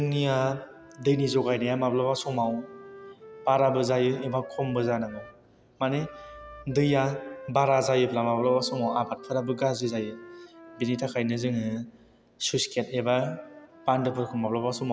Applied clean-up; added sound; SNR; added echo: none; Wind instrument, woodwind instrument; 19 dB; none.